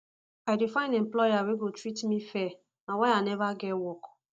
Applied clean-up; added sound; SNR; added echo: none; none; none; none.